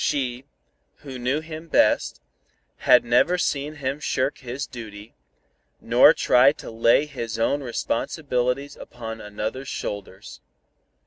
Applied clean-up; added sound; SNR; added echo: none; none; none; none.